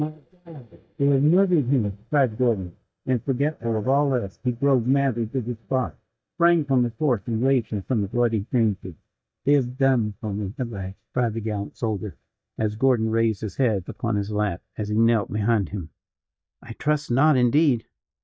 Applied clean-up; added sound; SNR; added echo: neural mask model DeepFilterNet 3.